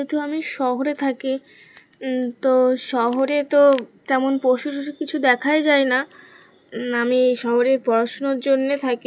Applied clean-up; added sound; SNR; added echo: none; none; none; none.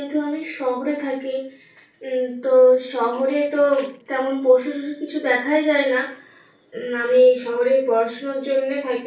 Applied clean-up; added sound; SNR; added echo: none; none; none; reverberation time 0.4 s.